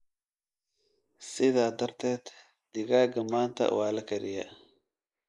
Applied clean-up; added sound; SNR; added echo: neural mask model Resemble Enhance denoiser.